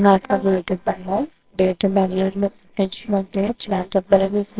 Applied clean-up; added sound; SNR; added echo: neural separator model SepFormer WHAMR!.